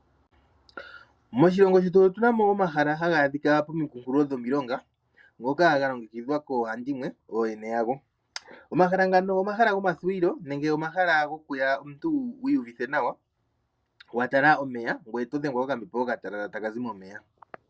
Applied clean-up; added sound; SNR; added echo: none; none; none; none.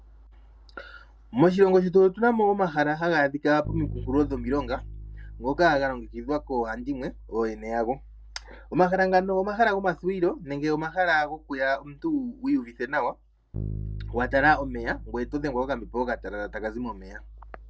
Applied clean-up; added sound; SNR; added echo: none; Bass guitar; 15 dB; none.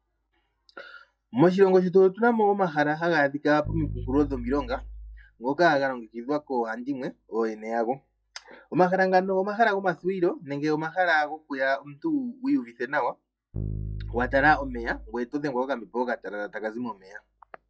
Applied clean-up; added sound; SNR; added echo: classical method log-MMSE.